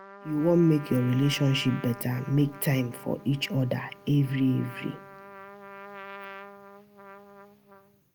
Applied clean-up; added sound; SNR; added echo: none; Trumpet; 17 dB; none.